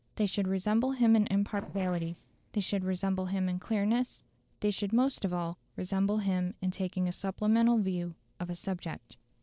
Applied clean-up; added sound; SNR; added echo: neural separator model SepFormer DNS4.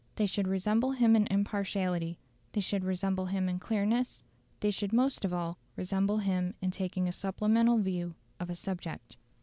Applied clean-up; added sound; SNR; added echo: none; none; none; none.